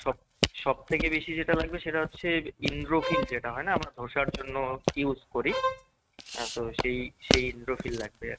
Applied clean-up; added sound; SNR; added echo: neural mask model RNNoise.